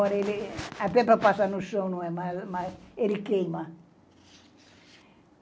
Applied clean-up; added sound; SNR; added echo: none; none; none; none.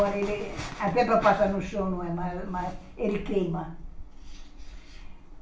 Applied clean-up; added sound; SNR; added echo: none; Mechanical fan; 11 dB; reverberation time 0.4 s.